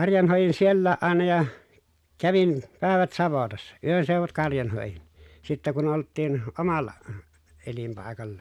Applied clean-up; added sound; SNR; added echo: none; none; none; none.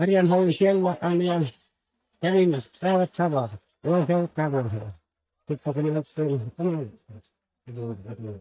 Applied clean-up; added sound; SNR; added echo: neural mask model DeepFilterNet 3.